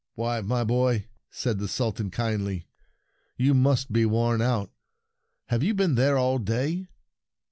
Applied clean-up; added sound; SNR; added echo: none; none; none; none.